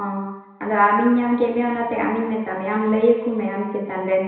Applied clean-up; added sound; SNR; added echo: none; none; none; reverberation time 1.0 s.